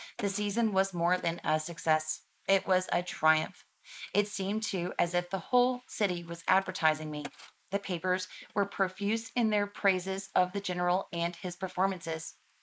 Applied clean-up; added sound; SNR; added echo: neural mask model Resemble Enhance denoiser.